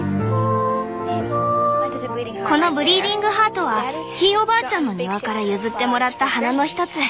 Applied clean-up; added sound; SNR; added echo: none; none; none; none.